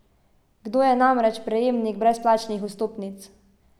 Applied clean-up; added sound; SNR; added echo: none; none; none; none.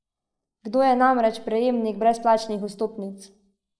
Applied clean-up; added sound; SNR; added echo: neural mask model Resemble Enhance denoiser.